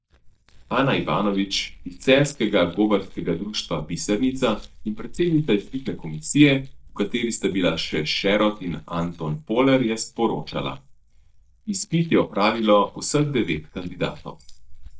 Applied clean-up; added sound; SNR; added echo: neural mask model DeepFilterNet 3.